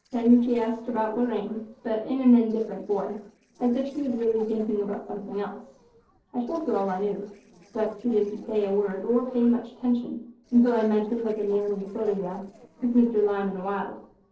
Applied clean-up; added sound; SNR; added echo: neural separator model SepFormer DNS4.